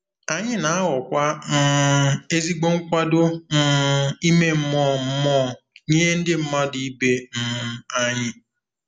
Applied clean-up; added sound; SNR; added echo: none; none; none; none.